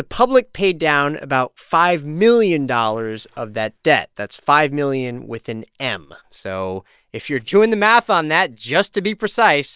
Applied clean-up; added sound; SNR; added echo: neural separator model SepFormer WHAM!.